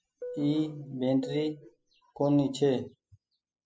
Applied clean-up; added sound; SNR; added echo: classical method spectral subtraction.